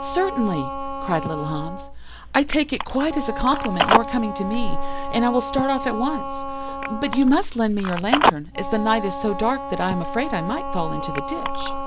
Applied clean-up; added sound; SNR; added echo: none; Telephone + Wind instrument, woodwind instrument; 4 dB; none.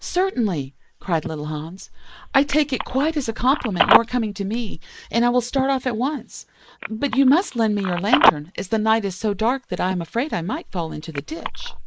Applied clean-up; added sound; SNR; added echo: neural mask model Resemble Enhance denoiser.